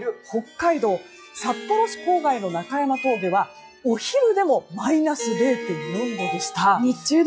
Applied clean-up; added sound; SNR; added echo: classical method log-MMSE.